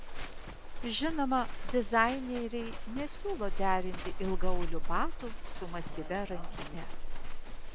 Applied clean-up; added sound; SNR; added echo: none; Livestock, farm animals, working animals; -4 dB; none.